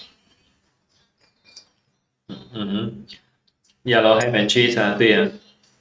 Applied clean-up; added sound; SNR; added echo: neural mask model RNNoise.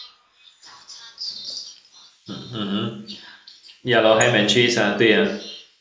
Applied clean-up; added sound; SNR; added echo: neural mask model Resemble Enhance denoiser.